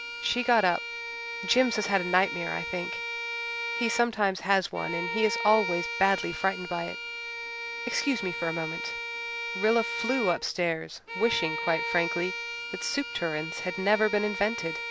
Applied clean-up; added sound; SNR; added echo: none; Bowed string instrument; 5 dB; none.